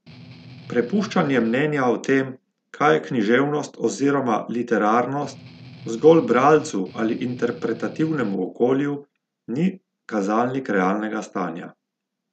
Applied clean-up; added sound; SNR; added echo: none; Strum; 20 dB; none.